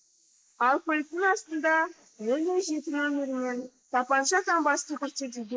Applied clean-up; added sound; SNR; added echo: neural mask model Resemble Enhance denoiser.